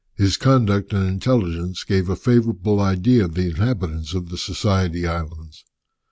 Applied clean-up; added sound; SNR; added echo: none; none; none; none.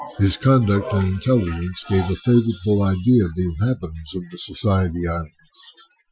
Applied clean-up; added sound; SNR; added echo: classical method Wiener filter.